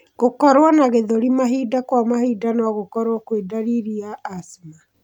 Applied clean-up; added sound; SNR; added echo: none; none; none; none.